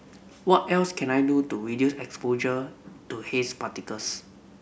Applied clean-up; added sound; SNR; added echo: none; none; none; none.